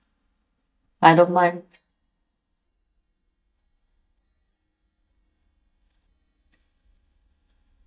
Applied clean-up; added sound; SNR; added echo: neural mask model DeepFilterNet 3.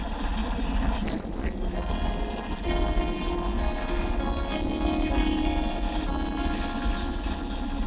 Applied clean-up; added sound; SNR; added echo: neural separator model SepFormer DNS4.